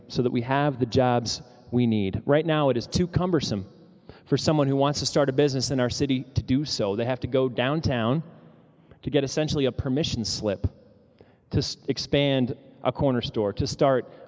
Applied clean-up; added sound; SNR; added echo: none; none; none; none.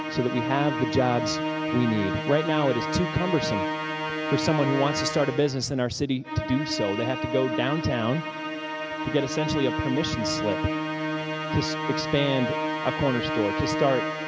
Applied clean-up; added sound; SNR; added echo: none; Musical instrument; 2 dB; none.